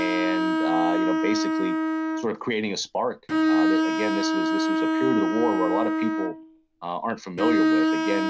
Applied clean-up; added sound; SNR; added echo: none; Bowed string instrument; -5 dB; none.